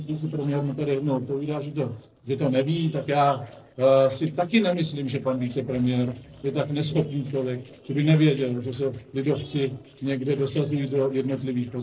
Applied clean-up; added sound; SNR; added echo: neural separator model SepFormer DNS4.